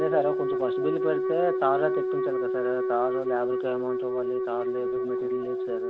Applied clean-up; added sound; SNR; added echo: none; Wind instrument, woodwind instrument; -3 dB; none.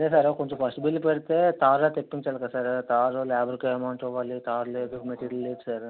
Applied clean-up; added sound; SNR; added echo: none; none; none; none.